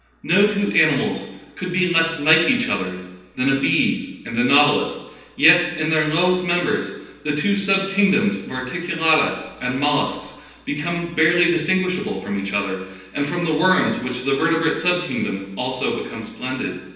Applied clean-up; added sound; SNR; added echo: none; none; none; reverberation time 0.9 s.